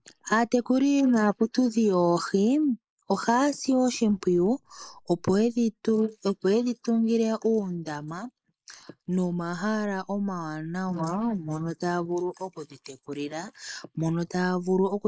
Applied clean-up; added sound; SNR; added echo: neural mask model Resemble Enhance denoiser.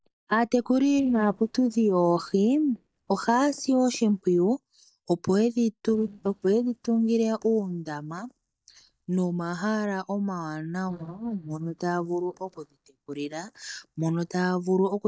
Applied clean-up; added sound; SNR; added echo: neural mask model DeepFilterNet 3.